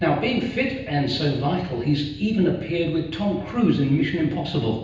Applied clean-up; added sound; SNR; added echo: none; Idling / Motorcycle; 16 dB; reverberation time 0.9 s.